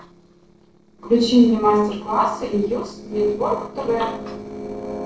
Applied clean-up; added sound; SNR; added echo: neural separator model SepFormer DNS4.